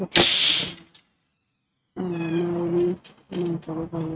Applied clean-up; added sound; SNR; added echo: neural mask model RNNoise.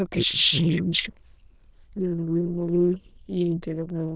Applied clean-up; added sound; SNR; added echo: neural diffusion model UNIVERSE++.